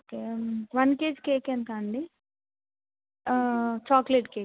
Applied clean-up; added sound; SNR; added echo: none; none; none; none.